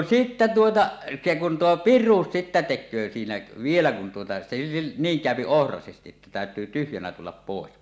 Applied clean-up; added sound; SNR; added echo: none; none; none; none.